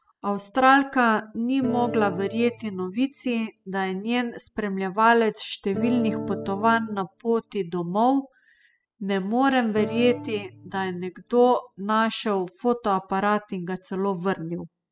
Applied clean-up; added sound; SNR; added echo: classical method spectral subtraction.